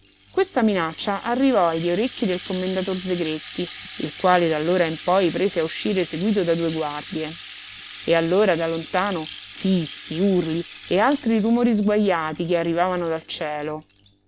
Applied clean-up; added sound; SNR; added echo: none; Rattle (instrument); 14 dB; none.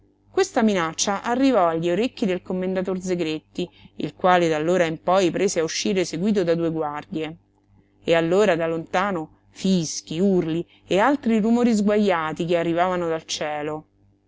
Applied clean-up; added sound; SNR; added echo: none; none; none; none.